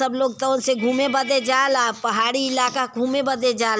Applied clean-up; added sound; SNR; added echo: none; none; none; none.